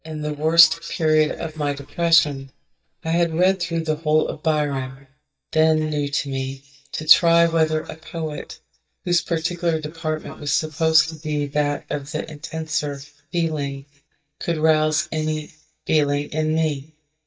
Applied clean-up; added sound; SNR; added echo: neural mask model DeepFilterNet 3.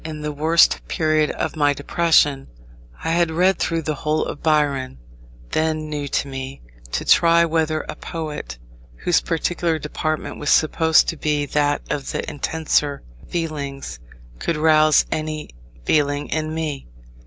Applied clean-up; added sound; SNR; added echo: none; none; none; none.